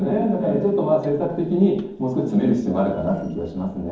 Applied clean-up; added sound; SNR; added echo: neural separator model SepFormer DNS4.